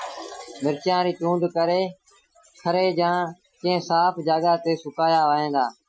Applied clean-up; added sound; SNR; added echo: classical method Wiener filter.